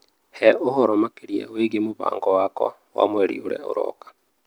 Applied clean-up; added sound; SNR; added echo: none; none; none; none.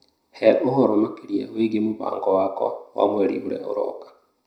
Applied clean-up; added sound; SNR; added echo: none; none; none; reverberation time 0.4 s.